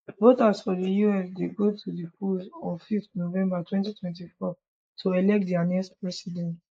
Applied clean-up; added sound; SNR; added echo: neural mask model Resemble Enhance denoiser.